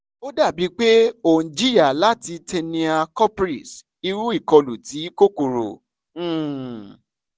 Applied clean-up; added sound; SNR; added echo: none; none; none; none.